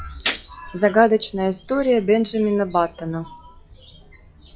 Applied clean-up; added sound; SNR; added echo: classical method log-MMSE.